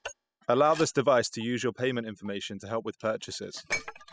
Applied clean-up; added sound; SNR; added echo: classical method spectral subtraction.